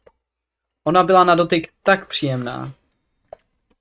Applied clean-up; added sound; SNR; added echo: neural mask model RNNoise.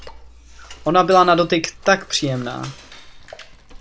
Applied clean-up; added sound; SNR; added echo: none; Cutlery, silverware / Dishes, pots, and pans; 19 dB; none.